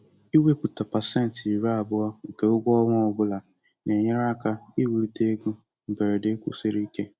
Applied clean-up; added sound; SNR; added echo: none; none; none; none.